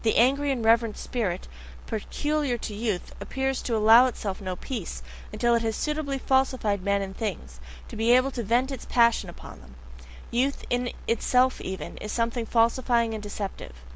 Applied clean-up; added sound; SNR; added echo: none; none; none; none.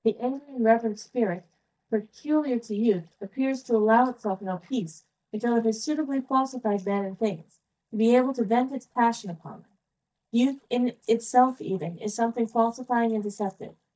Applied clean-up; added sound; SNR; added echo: neural mask model DeepFilterNet 3.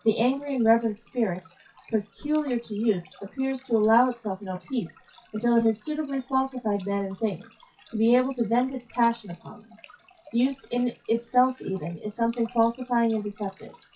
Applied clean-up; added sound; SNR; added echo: classical method WPE with log-MMSE.